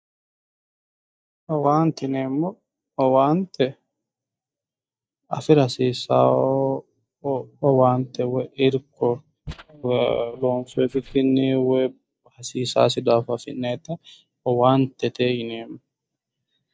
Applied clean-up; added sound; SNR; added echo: neural mask model DeepFilterNet 3.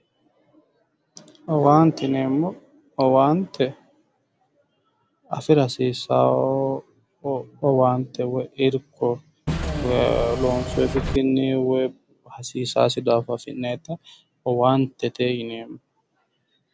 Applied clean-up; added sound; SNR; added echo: none; Engine / Mechanisms; 3 dB; none.